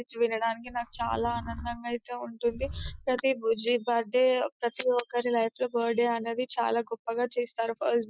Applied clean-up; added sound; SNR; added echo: classical method Wiener filter.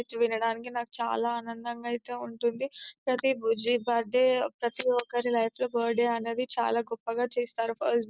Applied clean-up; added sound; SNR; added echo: none; none; none; none.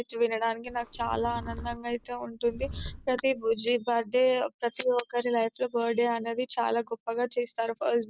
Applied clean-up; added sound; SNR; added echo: none; Livestock, farm animals, working animals; 13 dB; none.